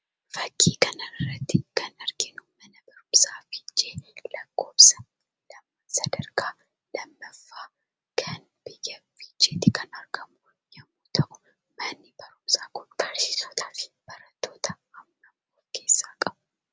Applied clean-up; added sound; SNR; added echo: none; none; none; none.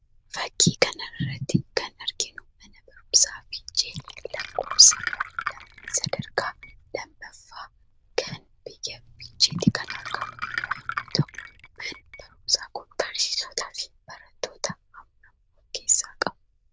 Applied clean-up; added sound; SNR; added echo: neural diffusion model UNIVERSE++.